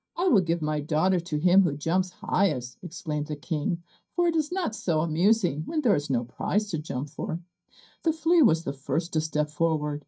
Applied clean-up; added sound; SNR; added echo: neural mask model DeepFilterNet 3.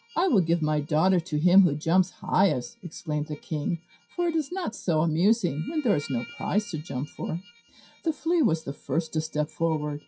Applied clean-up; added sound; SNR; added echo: classical method WPE with log-MMSE.